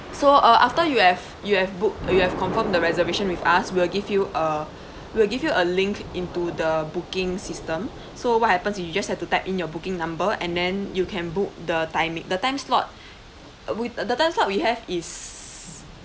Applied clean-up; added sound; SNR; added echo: none; Thunder / Rain; 13 dB; none.